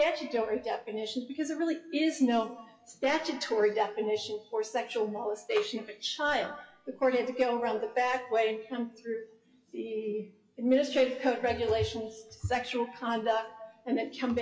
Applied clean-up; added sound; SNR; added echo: classical method WPE with log-MMSE.